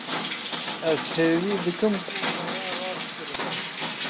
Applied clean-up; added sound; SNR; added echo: none; Rain; 2 dB; none.